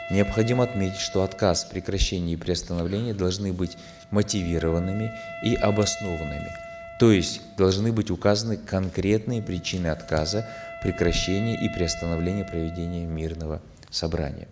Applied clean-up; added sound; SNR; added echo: none; Wind instrument, woodwind instrument; 15 dB; none.